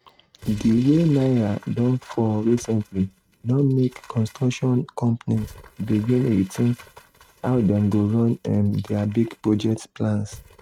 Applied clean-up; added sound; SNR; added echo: neural mask model RNNoise.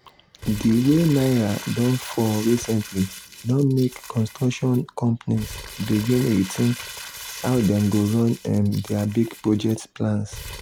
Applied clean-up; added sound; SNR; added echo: none; Crumpling, crinkling; 16 dB; none.